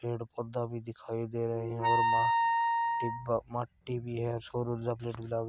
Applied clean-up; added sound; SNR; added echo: none; Wind instrument, woodwind instrument; -3 dB; none.